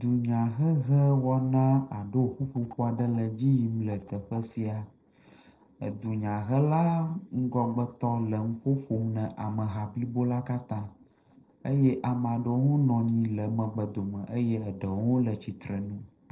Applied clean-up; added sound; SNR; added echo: neural separator model SepFormer DNS4.